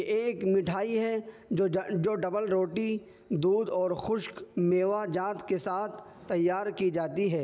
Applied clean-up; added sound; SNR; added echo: none; none; none; none.